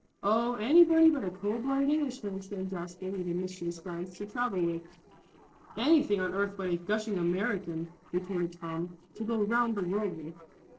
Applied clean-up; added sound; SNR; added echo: neural separator model SepFormer DNS4.